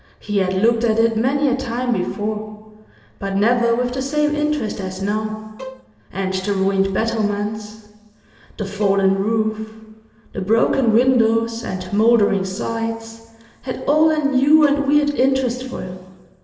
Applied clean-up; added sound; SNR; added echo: none; Bowed string instrument; 17 dB; reverberation time 1.4 s.